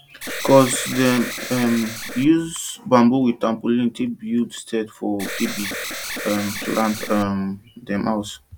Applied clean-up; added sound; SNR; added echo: none; Alarm; 8 dB; none.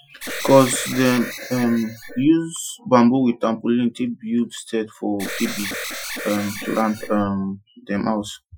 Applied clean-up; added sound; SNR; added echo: classical method Wiener filter.